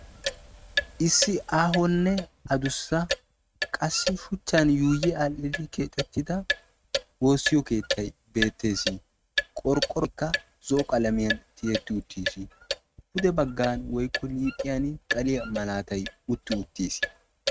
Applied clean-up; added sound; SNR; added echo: neural mask model RNNoise.